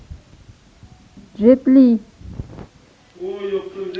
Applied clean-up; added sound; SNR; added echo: none; none; none; none.